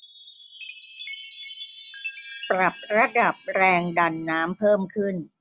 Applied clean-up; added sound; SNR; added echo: none; Chime; 14 dB; none.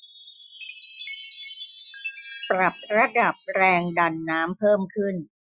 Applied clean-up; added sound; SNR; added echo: classical method Wiener filter.